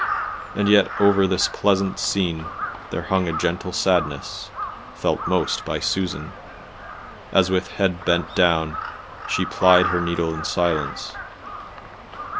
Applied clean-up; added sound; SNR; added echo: none; Crow; 9 dB; none.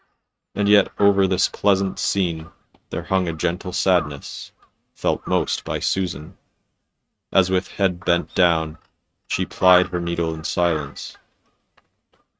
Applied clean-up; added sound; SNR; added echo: neural mask model RNNoise.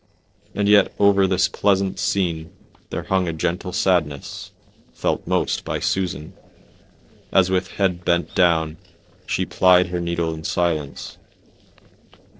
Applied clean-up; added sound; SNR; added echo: neural separator model SepFormer DNS4.